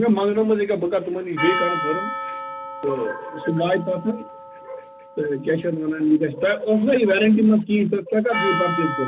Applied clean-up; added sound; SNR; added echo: none; Percussion; 9 dB; none.